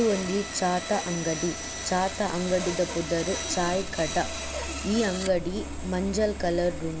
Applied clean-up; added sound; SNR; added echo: none; Sawing; 7 dB; none.